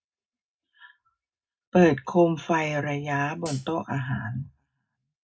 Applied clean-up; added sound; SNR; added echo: none; Hi-hat; 16 dB; reverberation time 0.2 s.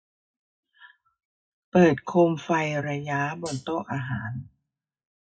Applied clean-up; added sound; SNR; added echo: classical method WPE with log-MMSE.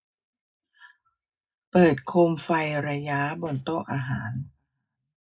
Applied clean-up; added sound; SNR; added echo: neural separator model SepFormer DNS4.